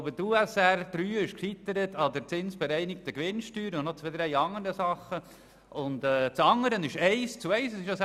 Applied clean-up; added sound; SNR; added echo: none; none; none; none.